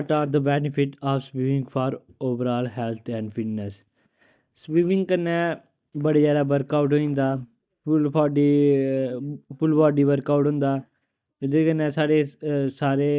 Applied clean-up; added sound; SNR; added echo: neural mask model DeepFilterNet 3.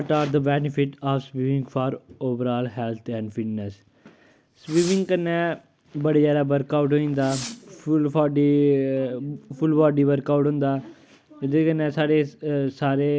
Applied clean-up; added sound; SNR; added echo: none; Fireworks; 18 dB; none.